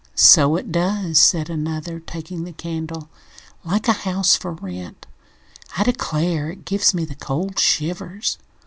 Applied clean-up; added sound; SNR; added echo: none; none; none; none.